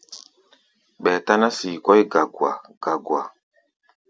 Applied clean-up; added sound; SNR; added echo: none; none; none; none.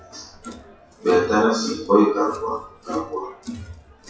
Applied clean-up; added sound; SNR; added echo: classical method WPE with log-MMSE.